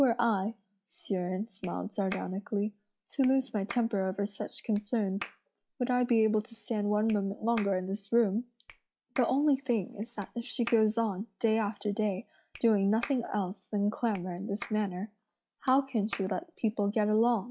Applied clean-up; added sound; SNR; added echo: classical method log-MMSE.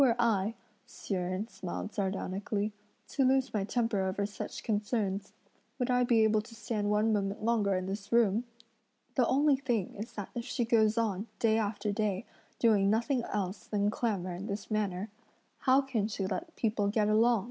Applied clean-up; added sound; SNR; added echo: none; none; none; none.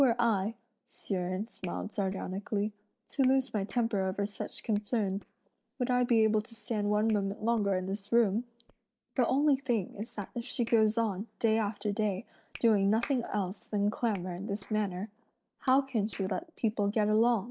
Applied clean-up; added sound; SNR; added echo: neural mask model DeepFilterNet 3.